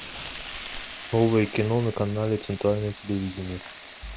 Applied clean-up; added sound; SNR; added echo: none; Frying (food); 14 dB; none.